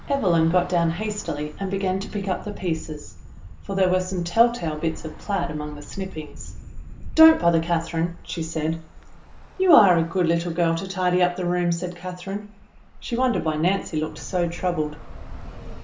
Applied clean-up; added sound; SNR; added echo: none; Traffic noise, roadway noise / Bus; 14 dB; reverberation time 0.7 s.